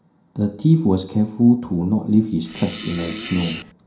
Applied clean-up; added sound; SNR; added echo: none; Fart; 11 dB; reverberation time 0.5 s.